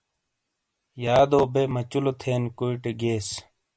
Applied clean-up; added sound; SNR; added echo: none; none; none; none.